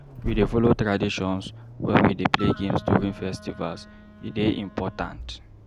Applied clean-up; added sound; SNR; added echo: none; Accelerating, revving, vroom + Wind instrument, woodwind instrument; 14 dB; none.